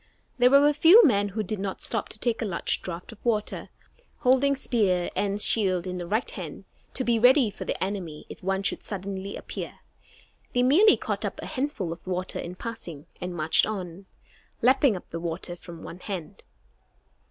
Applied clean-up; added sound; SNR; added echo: none; none; none; none.